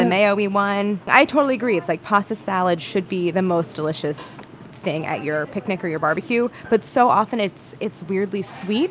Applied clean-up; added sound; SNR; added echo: none; none; none; none.